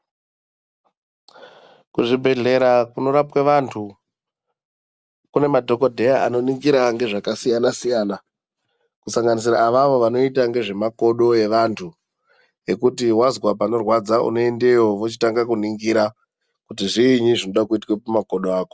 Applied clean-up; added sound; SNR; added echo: none; none; none; none.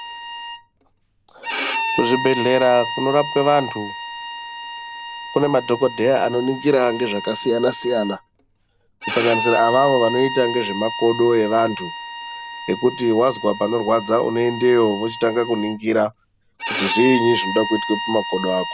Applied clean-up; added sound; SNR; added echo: none; Bowed string instrument; 8 dB; none.